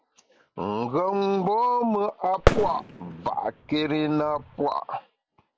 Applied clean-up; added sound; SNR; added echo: none; Fireworks; 2 dB; none.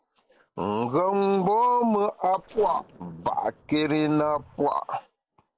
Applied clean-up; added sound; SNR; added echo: neural separator model SepFormer DNS4.